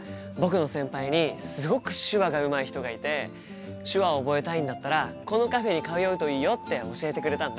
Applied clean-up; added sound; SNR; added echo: none; none; none; none.